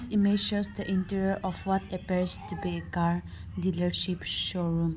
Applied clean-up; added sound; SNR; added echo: none; none; none; none.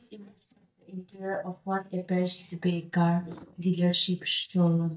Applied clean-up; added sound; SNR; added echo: neural mask model DeepFilterNet 3.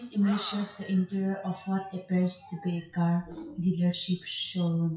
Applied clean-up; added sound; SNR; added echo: classical method WPE with log-MMSE.